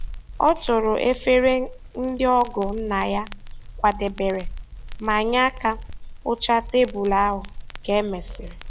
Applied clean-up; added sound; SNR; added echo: none; Crackle; 11 dB; none.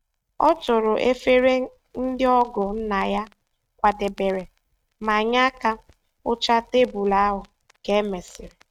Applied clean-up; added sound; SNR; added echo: neural mask model RNNoise.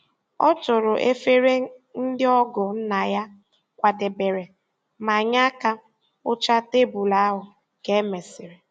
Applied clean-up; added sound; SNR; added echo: none; none; none; none.